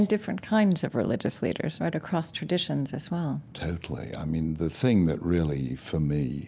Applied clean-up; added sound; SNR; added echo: none; none; none; none.